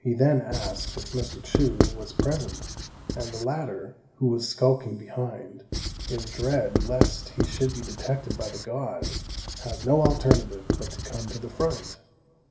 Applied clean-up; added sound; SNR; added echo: none; Writing; 0 dB; reverberation time 2.0 s.